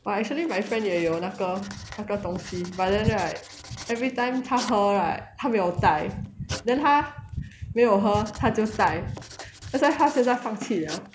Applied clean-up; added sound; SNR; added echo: none; Writing; 19 dB; none.